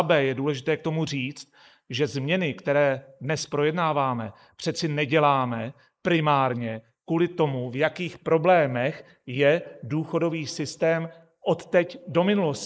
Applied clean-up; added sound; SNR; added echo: neural mask model Resemble Enhance denoiser.